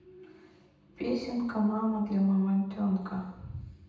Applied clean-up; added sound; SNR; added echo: none; none; none; reverberation time 0.9 s.